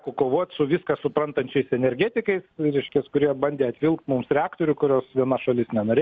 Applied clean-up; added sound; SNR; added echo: none; none; none; none.